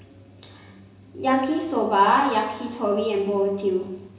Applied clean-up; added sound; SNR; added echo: none; none; none; reverberation time 1.0 s.